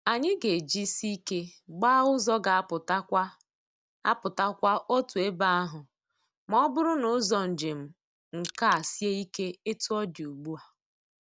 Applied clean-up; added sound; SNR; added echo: none; Crushing; 14 dB; none.